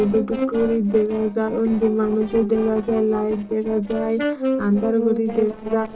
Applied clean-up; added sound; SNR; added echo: neural separator model SepFormer DNS4.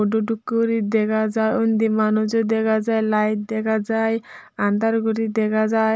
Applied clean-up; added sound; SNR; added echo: none; none; none; none.